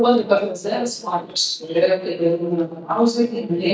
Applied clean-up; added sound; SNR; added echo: neural mask model DeepFilterNet 3.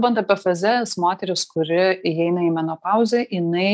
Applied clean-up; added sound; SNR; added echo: none; none; none; none.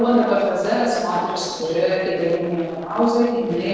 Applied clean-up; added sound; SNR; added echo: neural separator model SepFormer DNS4.